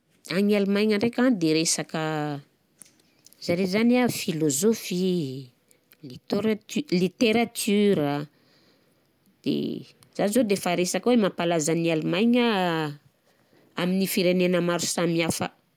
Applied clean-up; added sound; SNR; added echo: none; none; none; none.